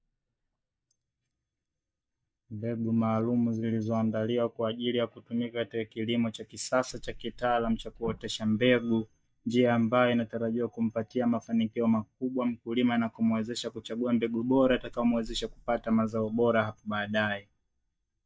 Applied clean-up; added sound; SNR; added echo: neural mask model DeepFilterNet 3.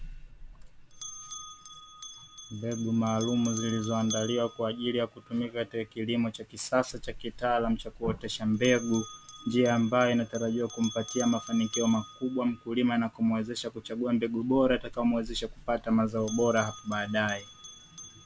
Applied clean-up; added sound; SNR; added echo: none; Bell; 15 dB; none.